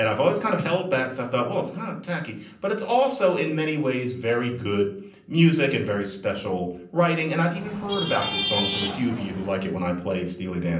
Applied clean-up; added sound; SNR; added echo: none; Traffic noise, roadway noise / Vehicle horn, car horn, honking; 5 dB; reverberation time 0.6 s.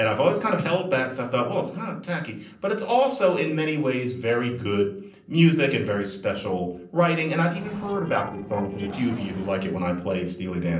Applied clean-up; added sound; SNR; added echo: neural separator model SepFormer DNS4.